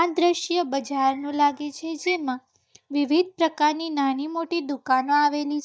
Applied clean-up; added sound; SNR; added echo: neural mask model DeepFilterNet 3.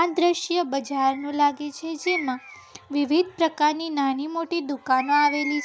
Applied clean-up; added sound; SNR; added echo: none; Bird; 14 dB; none.